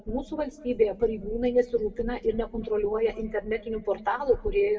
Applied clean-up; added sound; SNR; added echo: none; none; none; reverberation time 1.9 s.